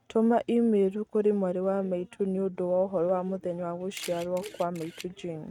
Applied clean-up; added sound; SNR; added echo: neural mask model RNNoise.